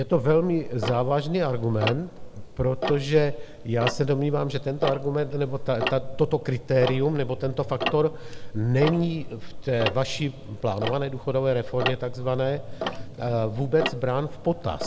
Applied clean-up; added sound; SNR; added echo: none; Tick-tock; 7 dB; none.